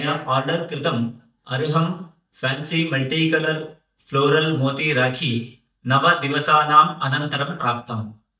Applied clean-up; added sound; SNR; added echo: neural mask model DeepFilterNet 3.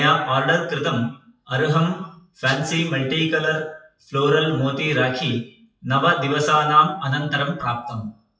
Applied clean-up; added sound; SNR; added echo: classical method WPE with log-MMSE.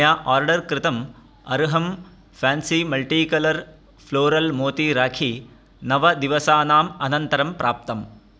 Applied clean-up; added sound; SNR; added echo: none; none; none; none.